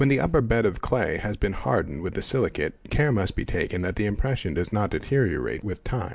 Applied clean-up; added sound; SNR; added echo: none; none; none; none.